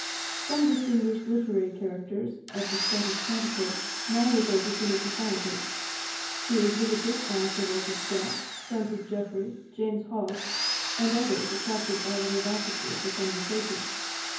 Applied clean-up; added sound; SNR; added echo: none; Domestic sounds, home sounds; 4 dB; reverberation time 0.9 s.